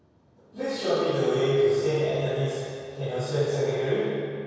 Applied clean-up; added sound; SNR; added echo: none; none; none; reverberation time 2.2 s.